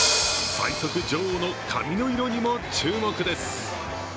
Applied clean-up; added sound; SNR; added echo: none; Hi-hat; 4 dB; none.